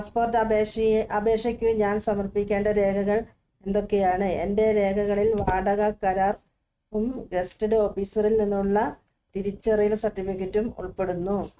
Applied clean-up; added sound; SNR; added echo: neural mask model RNNoise.